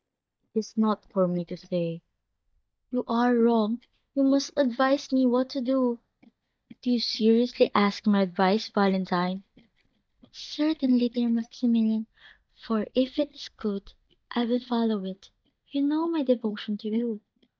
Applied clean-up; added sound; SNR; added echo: neural mask model DeepFilterNet 3.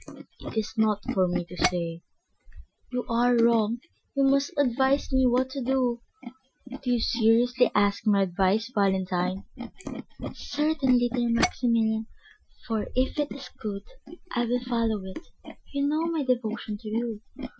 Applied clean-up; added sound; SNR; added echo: classical method Wiener filter.